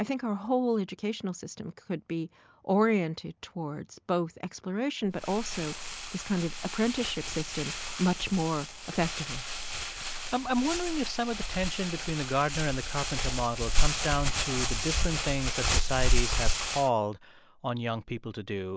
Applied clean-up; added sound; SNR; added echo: none; Crumpling, crinkling; 0 dB; none.